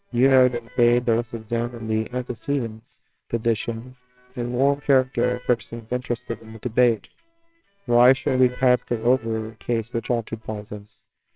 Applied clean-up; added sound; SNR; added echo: neural separator model SepFormer WHAMR!.